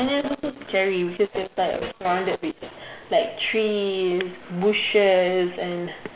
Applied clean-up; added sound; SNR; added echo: none; none; none; none.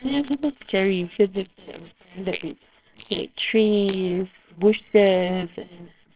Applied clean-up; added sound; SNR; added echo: neural separator model SepFormer WHAMR!.